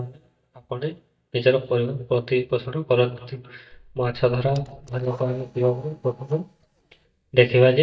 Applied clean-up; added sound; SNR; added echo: neural mask model DeepFilterNet 3.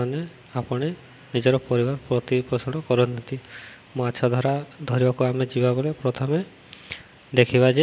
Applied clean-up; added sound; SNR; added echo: none; none; none; none.